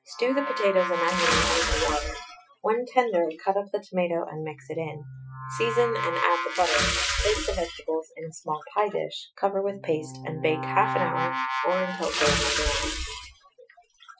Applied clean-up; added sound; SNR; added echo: classical method Wiener filter.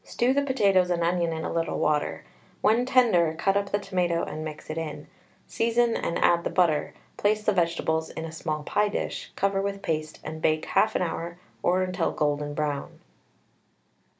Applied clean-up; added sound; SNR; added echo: none; none; none; none.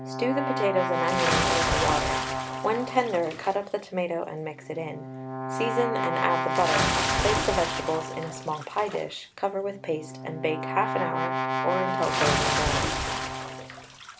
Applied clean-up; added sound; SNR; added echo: none; Brass instrument + Bathtub (filling or washing) / Splash, splatter; -1 dB; none.